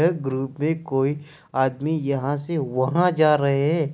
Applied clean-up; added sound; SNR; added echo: none; none; none; none.